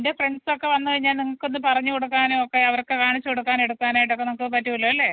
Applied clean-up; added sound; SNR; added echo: none; none; none; none.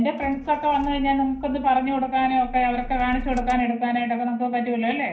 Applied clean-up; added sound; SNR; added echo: none; Motor vehicle (road); 13 dB; reverberation time 0.6 s.